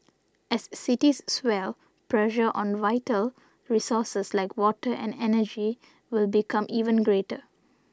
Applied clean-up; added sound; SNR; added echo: none; none; none; none.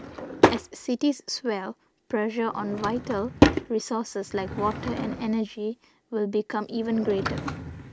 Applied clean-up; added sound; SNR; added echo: none; Drawer open or close / Wood; 0 dB; none.